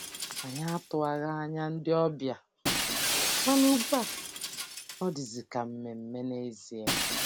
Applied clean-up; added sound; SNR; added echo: none; Shatter; 3 dB; none.